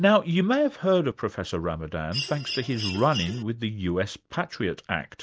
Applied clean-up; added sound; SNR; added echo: none; Mechanisms; 8 dB; none.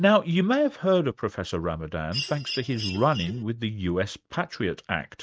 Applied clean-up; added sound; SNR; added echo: neural mask model RNNoise.